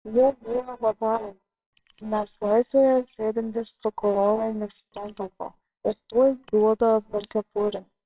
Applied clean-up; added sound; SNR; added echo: neural separator model SepFormer WHAMR!.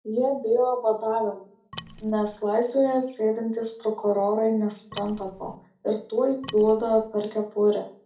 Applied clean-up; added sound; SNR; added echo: none; Wood; 18 dB; reverberation time 0.4 s.